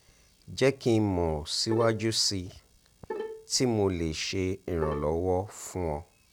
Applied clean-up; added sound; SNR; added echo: none; Bowed string instrument; 11 dB; none.